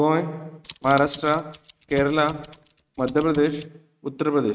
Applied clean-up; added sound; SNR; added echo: neural mask model RNNoise.